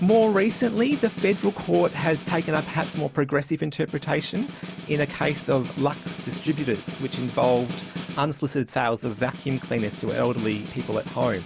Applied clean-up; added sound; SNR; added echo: none; Snare drum; 11 dB; none.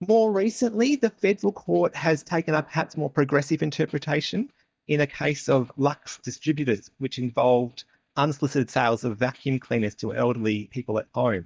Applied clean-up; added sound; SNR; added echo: neural mask model DeepFilterNet 3.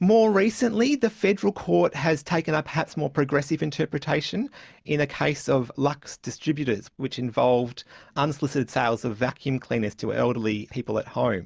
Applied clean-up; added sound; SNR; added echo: none; none; none; none.